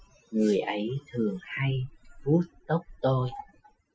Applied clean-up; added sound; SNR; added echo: classical method Wiener filter.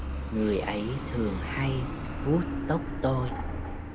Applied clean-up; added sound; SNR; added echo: none; Truck; 3 dB; none.